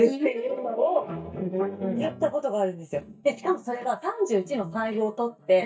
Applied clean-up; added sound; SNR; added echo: neural mask model DeepFilterNet 3.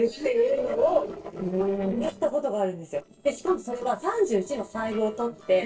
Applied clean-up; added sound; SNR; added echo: neural separator model SepFormer DNS4.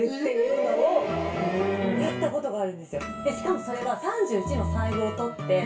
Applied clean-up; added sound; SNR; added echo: none; Wind instrument, woodwind instrument; 19 dB; reverberation time 0.2 s.